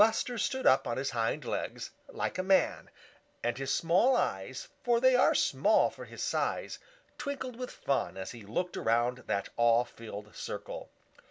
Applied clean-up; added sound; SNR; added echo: none; none; none; none.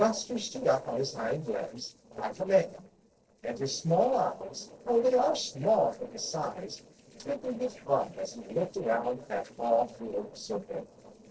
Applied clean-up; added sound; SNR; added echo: neural separator model SepFormer DNS4.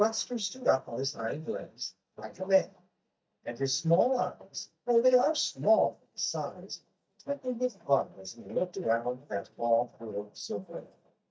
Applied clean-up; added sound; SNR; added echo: neural mask model DeepFilterNet 3.